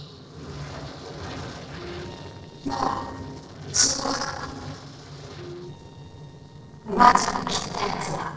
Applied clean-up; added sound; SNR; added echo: neural separator model SepFormer DNS4.